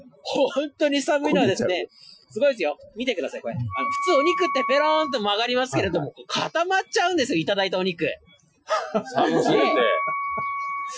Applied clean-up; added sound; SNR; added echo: classical method Wiener filter.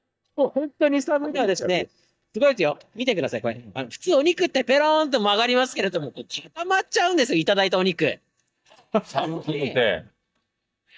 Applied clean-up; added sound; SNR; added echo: neural mask model DeepFilterNet 3.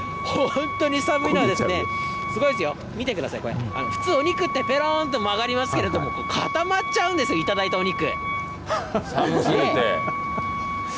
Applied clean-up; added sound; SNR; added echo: none; Wind instrument, woodwind instrument; 4 dB; none.